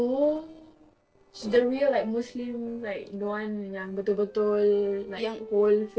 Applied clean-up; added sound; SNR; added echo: neural separator model SepFormer DNS4.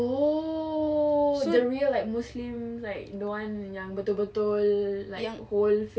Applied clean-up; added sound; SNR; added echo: none; none; none; none.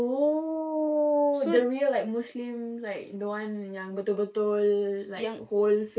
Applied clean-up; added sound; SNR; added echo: neural mask model Resemble Enhance denoiser.